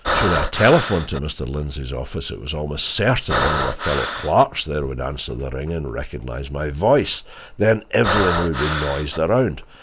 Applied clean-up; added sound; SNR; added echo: none; Breathing; 2 dB; none.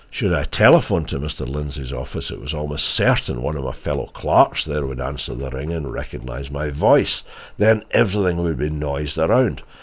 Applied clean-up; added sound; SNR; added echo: none; none; none; none.